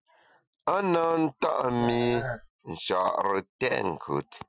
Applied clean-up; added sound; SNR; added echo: classical method Wiener filter.